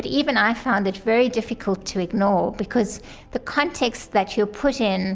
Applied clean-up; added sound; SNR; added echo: none; none; none; none.